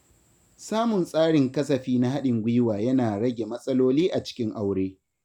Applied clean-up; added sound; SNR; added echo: none; none; none; none.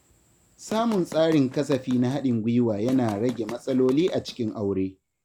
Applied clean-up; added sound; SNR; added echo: none; Run; 18 dB; none.